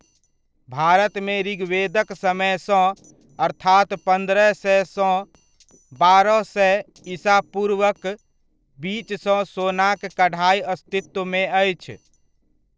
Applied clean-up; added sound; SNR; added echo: neural separator model SepFormer DNS4.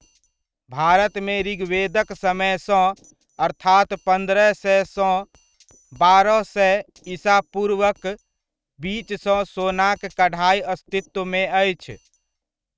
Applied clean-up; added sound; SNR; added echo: neural mask model RNNoise.